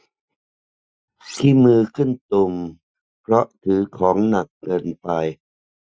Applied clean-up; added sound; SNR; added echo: classical method Wiener filter.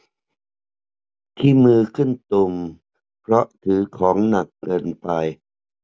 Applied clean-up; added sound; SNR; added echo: none; none; none; none.